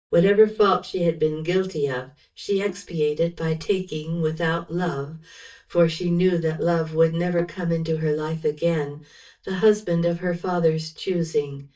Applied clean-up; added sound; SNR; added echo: neural mask model DeepFilterNet 3.